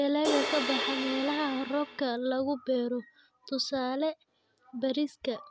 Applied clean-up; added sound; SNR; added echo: none; Crash cymbal; 2 dB; none.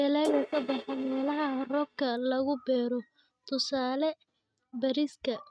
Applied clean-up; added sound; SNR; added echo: neural mask model RNNoise.